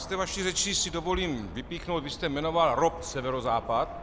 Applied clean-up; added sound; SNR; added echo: none; Fixed-wing aircraft, airplane; 14 dB; none.